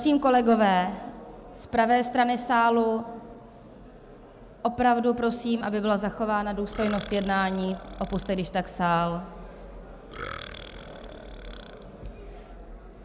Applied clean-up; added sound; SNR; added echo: none; Burping, eructation; 16 dB; none.